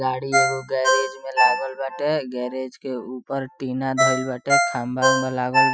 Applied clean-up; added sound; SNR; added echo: classical method Wiener filter.